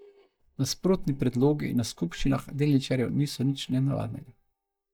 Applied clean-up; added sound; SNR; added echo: neural mask model DeepFilterNet 3.